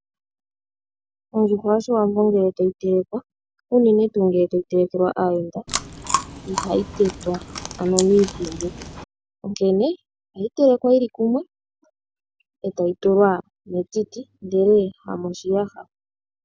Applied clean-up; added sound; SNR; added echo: none; Chewing, mastication; 8 dB; none.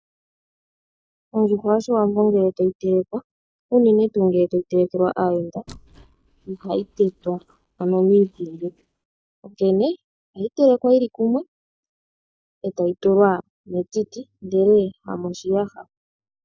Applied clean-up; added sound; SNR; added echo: neural mask model DeepFilterNet 3.